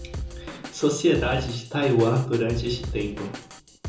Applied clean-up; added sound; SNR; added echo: none; Drum kit; 10 dB; reverberation time 0.6 s.